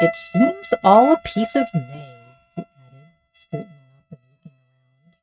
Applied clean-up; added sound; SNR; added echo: neural mask model RNNoise.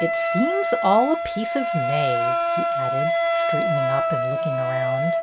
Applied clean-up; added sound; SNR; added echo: none; Wind instrument, woodwind instrument; -3 dB; none.